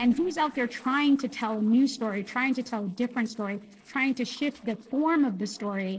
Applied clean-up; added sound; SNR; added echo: neural separator model SepFormer DNS4.